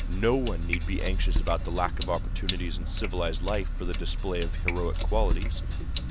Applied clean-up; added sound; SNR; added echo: none; Sink (filling or washing); -5 dB; none.